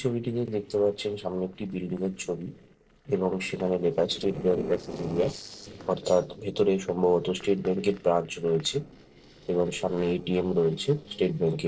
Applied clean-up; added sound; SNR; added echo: neural separator model SepFormer DNS4.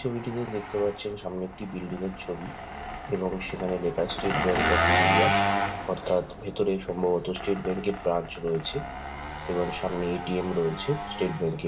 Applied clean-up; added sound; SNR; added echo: none; Engine; 1 dB; reverberation time 0.2 s.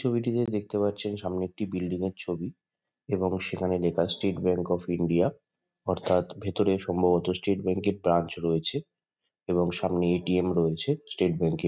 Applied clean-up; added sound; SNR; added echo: none; none; none; none.